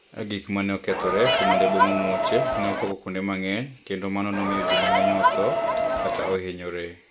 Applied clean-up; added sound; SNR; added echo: none; Crowd; -5 dB; none.